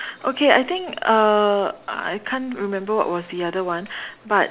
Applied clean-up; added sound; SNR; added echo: none; none; none; none.